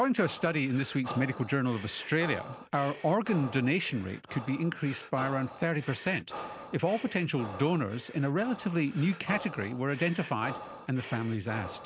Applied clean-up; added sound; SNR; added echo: none; Breathing; 13 dB; none.